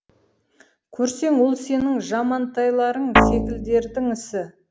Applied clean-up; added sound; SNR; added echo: none; Guitar; -3 dB; none.